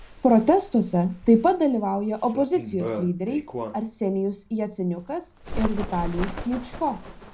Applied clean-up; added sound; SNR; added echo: none; Bird; 11 dB; reverberation time 0.5 s.